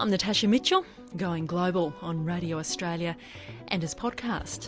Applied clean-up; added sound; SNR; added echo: none; none; none; none.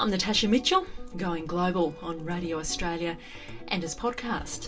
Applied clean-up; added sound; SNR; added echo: none; Dog; 13 dB; reverberation time 0.2 s.